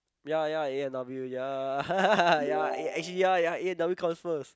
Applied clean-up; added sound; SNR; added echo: none; Ringtone / Chime; 8 dB; none.